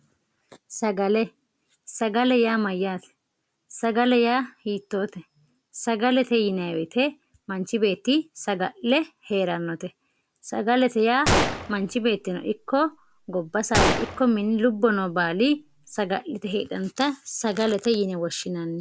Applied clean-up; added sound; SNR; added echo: none; Gunshot, gunfire; 4 dB; none.